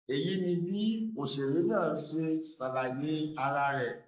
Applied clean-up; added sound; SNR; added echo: neural mask model Resemble Enhance denoiser.